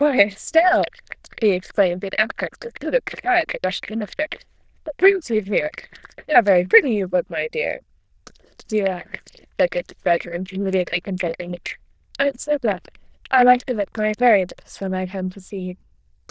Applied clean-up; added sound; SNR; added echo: neural diffusion model UNIVERSE++.